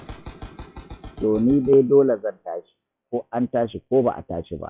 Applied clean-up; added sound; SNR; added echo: classical method log-MMSE.